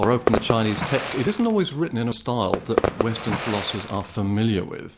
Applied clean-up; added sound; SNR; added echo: none; Fireworks; 4 dB; none.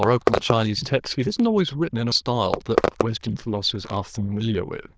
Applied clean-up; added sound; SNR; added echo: neural diffusion model UNIVERSE++.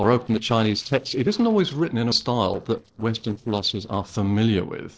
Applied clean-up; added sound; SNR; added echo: neural separator model SepFormer DNS4.